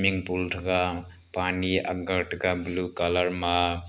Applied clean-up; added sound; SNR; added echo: none; none; none; none.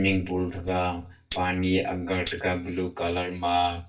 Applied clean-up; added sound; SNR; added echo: neural mask model DeepFilterNet 3.